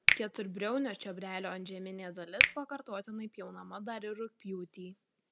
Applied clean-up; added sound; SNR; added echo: none; Finger snapping; -4 dB; none.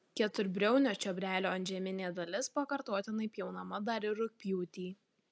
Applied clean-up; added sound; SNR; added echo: none; none; none; none.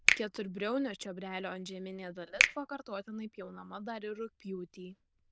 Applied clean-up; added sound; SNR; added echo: neural diffusion model UNIVERSE++.